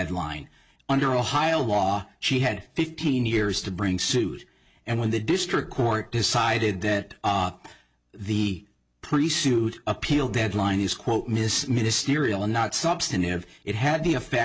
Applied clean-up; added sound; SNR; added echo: none; none; none; none.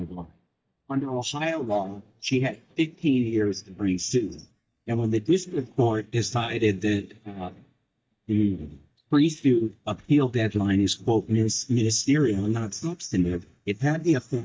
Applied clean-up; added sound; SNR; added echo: neural mask model DeepFilterNet 3.